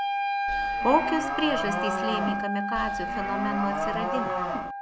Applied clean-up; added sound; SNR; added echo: none; Wind instrument, woodwind instrument + Livestock, farm animals, working animals; -1 dB; none.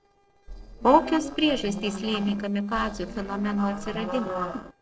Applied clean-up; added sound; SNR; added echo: neural separator model SepFormer DNS4.